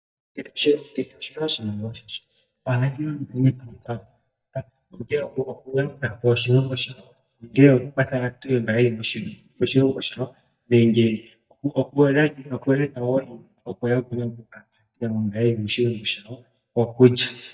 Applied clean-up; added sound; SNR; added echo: neural mask model DeepFilterNet 3.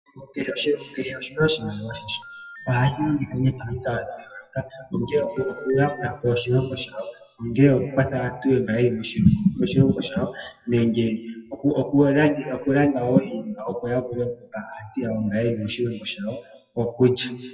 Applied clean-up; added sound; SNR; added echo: classical method WPE with log-MMSE.